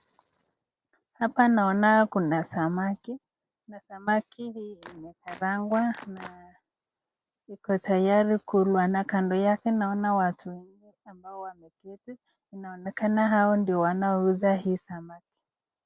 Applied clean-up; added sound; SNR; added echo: neural separator model SepFormer DNS4.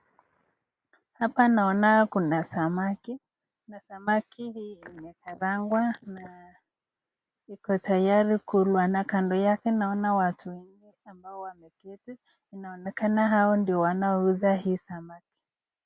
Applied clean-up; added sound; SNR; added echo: neural mask model Resemble Enhance denoiser.